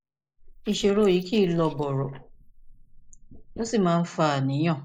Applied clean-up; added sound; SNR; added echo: neural mask model Resemble Enhance denoiser.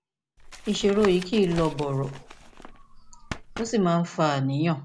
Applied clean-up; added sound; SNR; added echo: none; Tap; 14 dB; none.